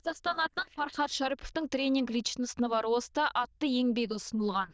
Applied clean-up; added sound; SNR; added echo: neural diffusion model UNIVERSE++.